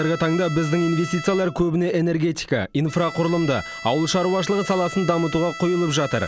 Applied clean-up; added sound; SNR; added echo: none; Bowed string instrument; 14 dB; none.